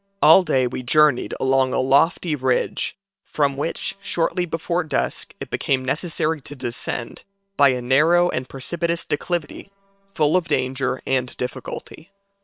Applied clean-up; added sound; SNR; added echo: neural separator model SepFormer WHAM!.